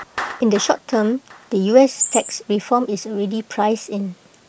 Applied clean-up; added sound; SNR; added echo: none; Chirp, tweet + Clapping; 11 dB; none.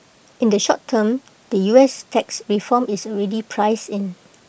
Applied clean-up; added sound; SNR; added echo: none; none; none; none.